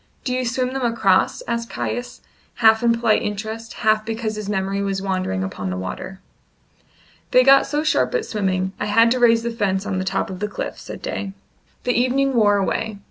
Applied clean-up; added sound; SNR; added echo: none; none; none; none.